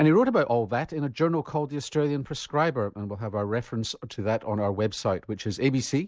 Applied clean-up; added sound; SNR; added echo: none; none; none; none.